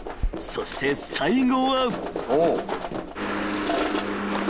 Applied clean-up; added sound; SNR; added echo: none; Chewing, mastication; 13 dB; none.